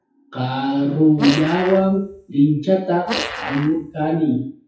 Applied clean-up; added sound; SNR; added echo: classical method WPE with log-MMSE.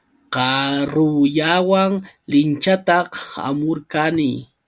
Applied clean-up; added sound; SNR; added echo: none; none; none; none.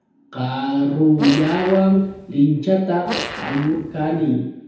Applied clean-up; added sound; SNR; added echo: none; Fart; 11 dB; reverberation time 1.0 s.